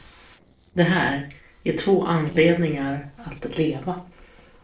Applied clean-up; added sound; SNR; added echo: neural separator model SepFormer DNS4.